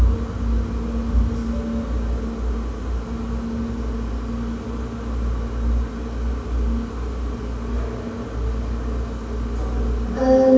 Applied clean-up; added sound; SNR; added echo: none; none; none; reverberation time 2.2 s.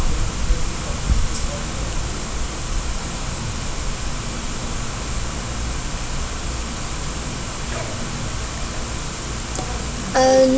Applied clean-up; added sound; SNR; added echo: none; none; none; none.